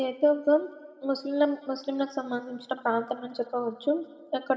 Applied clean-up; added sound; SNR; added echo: none; none; none; reverberation time 1.9 s.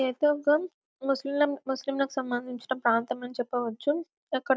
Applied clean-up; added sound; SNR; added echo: none; none; none; none.